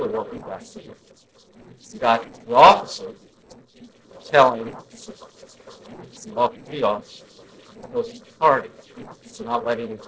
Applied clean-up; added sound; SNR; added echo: neural separator model SepFormer DNS4.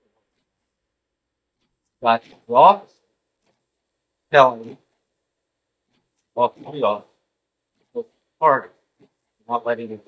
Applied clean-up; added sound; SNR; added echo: neural mask model DeepFilterNet 3.